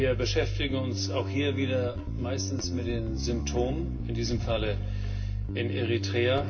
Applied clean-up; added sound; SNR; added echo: none; Bass guitar; 0 dB; reverberation time 0.4 s.